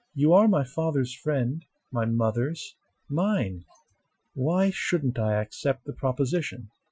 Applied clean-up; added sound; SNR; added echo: classical method Wiener filter.